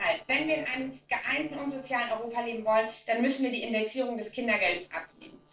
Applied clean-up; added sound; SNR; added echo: neural separator model SepFormer DNS4.